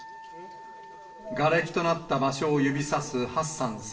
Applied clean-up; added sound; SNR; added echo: none; Wind instrument, woodwind instrument; 19 dB; reverberation time 0.7 s.